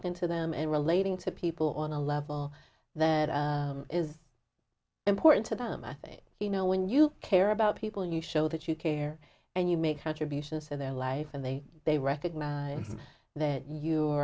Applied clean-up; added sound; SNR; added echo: none; none; none; none.